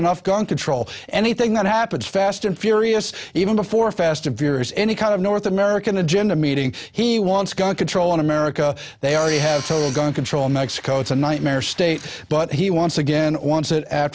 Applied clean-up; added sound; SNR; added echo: none; Tools; 16 dB; none.